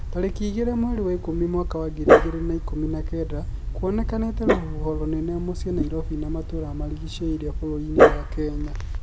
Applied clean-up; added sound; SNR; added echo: none; Dog; -3 dB; none.